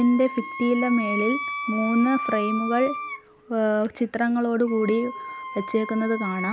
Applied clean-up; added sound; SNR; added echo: none; Wind instrument, woodwind instrument; 8 dB; none.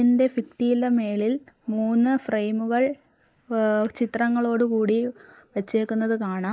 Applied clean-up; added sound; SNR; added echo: neural mask model Resemble Enhance denoiser.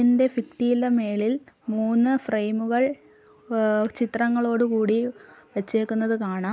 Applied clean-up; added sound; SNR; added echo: none; none; none; none.